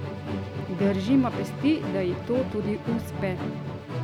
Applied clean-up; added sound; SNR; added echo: none; Musical instrument; 4 dB; none.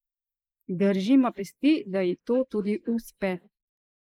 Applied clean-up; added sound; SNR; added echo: neural mask model Resemble Enhance denoiser.